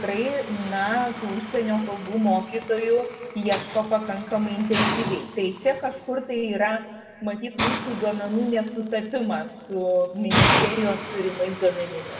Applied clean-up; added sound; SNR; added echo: none; Hiss; 4 dB; reverberation time 1.3 s.